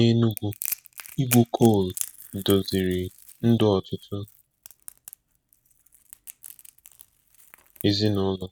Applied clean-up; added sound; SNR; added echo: none; Crackle; 14 dB; none.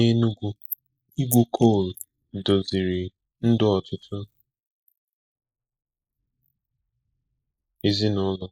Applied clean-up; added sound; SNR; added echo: neural mask model Resemble Enhance denoiser.